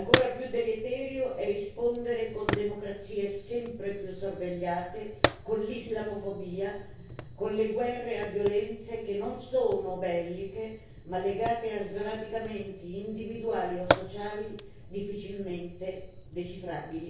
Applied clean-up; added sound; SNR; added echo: none; Fire; 5 dB; reverberation time 0.6 s.